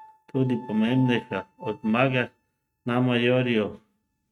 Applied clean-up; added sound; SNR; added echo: neural mask model RNNoise.